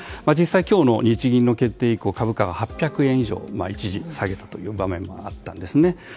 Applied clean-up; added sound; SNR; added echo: none; none; none; none.